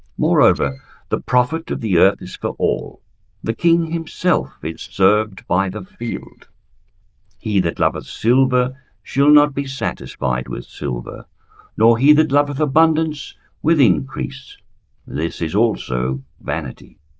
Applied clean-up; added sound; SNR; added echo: neural diffusion model UNIVERSE++.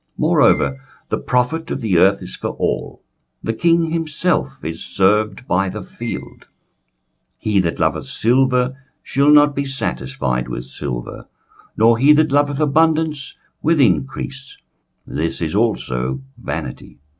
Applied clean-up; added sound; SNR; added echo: none; Bowed string instrument; 16 dB; none.